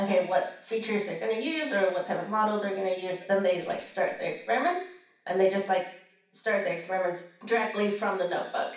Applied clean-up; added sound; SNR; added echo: none; Tambourine; 11 dB; reverberation time 0.6 s.